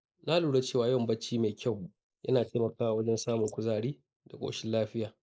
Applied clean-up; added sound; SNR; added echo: neural mask model Resemble Enhance denoiser.